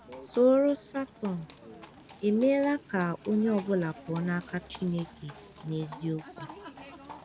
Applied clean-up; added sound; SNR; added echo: none; Livestock, farm animals, working animals; 17 dB; none.